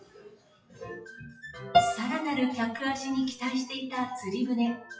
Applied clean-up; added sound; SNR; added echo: classical method WPE with log-MMSE.